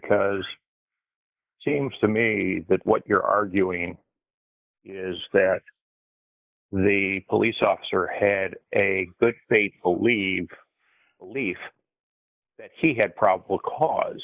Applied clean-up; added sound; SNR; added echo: neural mask model Resemble Enhance denoiser.